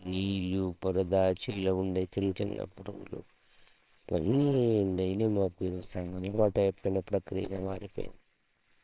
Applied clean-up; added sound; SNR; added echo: neural separator model SepFormer WHAMR!.